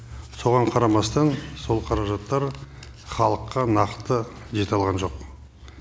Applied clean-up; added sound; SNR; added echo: none; none; none; none.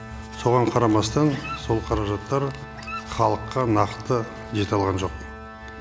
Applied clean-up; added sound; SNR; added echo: none; Dog + Organ; 15 dB; none.